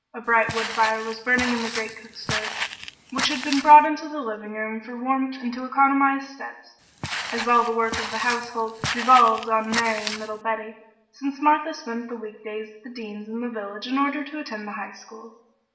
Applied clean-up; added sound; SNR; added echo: none; Walk, footsteps; 7 dB; reverberation time 0.8 s.